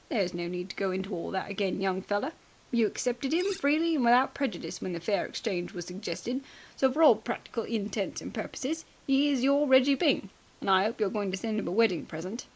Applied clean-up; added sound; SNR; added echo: neural mask model Resemble Enhance denoiser.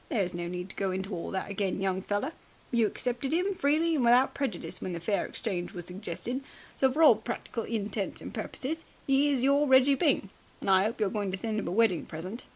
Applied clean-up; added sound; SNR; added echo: none; none; none; none.